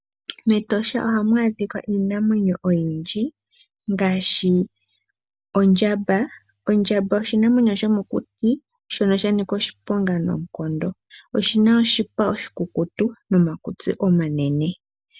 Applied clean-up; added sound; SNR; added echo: none; none; none; none.